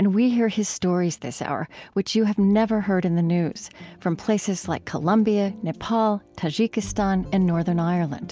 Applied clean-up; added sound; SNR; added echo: none; none; none; none.